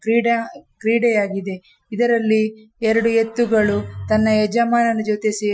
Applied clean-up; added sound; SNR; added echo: classical method Wiener filter.